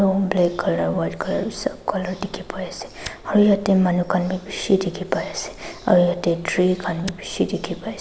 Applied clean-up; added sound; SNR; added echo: none; Tick; 18 dB; none.